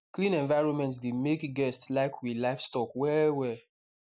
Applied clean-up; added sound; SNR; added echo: none; none; none; none.